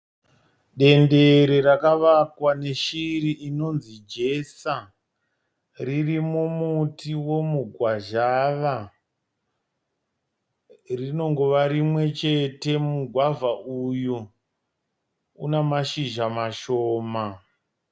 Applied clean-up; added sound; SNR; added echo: none; none; none; none.